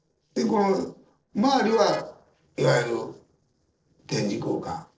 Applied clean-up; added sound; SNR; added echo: neural separator model SepFormer DNS4.